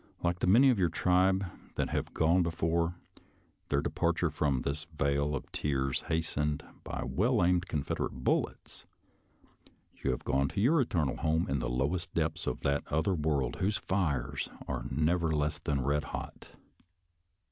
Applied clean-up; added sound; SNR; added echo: none; none; none; none.